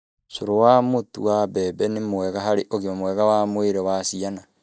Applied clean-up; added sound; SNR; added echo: neural mask model DeepFilterNet 3.